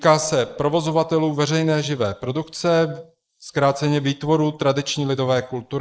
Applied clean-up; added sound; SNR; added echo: neural mask model Resemble Enhance denoiser.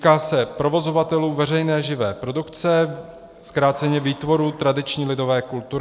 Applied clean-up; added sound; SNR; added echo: none; none; none; none.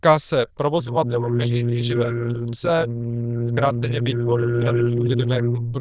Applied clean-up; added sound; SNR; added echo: neural diffusion model UNIVERSE++.